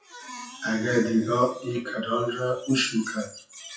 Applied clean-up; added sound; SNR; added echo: classical method WPE with log-MMSE.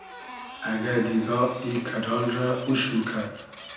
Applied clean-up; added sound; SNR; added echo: none; Printer; 14 dB; reverberation time 0.9 s.